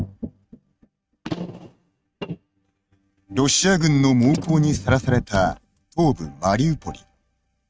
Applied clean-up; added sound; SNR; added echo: neural mask model RNNoise.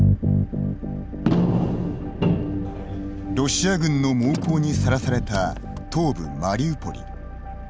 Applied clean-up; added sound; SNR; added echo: none; Engine; 12 dB; none.